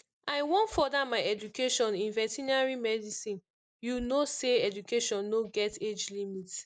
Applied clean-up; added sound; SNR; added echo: neural mask model Resemble Enhance denoiser.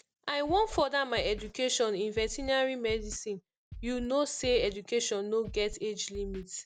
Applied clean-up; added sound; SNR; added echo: none; Scratching (performance technique); 15 dB; none.